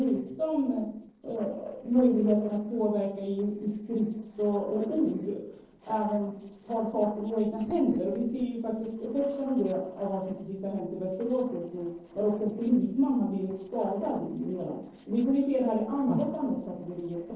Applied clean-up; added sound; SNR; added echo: neural separator model SepFormer DNS4.